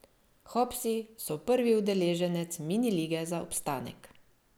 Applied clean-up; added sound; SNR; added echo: none; none; none; none.